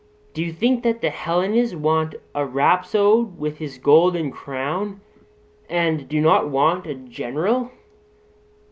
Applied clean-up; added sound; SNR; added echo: none; none; none; none.